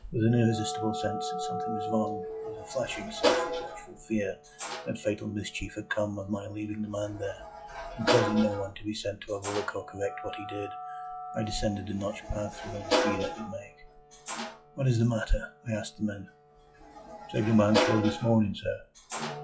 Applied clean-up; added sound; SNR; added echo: classical method log-MMSE.